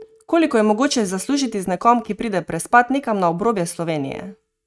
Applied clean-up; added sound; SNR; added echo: neural mask model RNNoise.